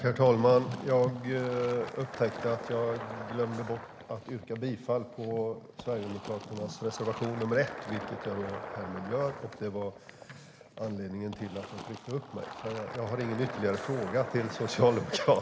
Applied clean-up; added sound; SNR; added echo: none; Fill (with liquid); 12 dB; none.